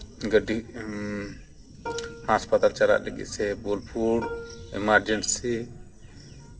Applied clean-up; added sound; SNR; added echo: none; Plucked string instrument; 14 dB; reverberation time 0.3 s.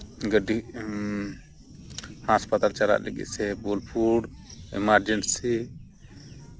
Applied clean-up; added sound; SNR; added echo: none; none; none; none.